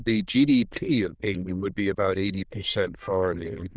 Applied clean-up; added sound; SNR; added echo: neural diffusion model UNIVERSE++.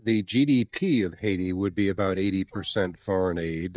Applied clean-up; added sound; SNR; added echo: neural mask model DeepFilterNet 3.